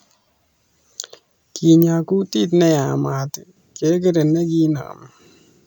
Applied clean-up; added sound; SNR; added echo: none; none; none; none.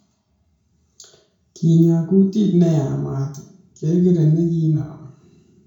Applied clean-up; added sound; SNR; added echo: none; none; none; reverberation time 0.5 s.